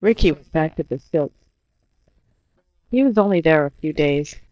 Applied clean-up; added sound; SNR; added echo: neural mask model DeepFilterNet 3.